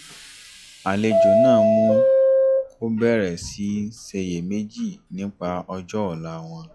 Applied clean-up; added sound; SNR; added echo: classical method log-MMSE.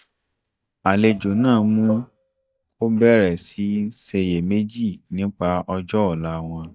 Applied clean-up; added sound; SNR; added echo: neural mask model DeepFilterNet 3.